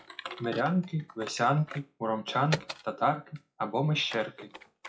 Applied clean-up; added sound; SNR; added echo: classical method WPE with log-MMSE.